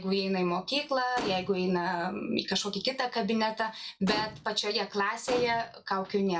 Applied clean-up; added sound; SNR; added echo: none; Gunshot, gunfire; 12 dB; none.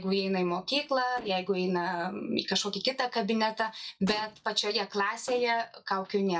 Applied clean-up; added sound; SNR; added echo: neural mask model DeepFilterNet 3.